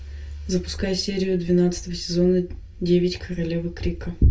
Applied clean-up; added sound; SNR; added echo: none; none; none; reverberation time 0.2 s.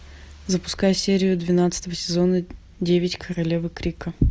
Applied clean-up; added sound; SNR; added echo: none; none; none; none.